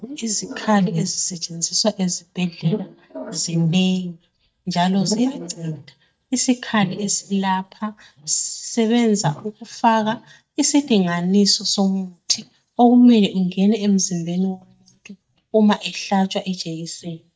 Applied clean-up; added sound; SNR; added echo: neural mask model DeepFilterNet 3.